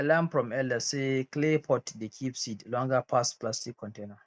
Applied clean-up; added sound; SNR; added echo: none; none; none; none.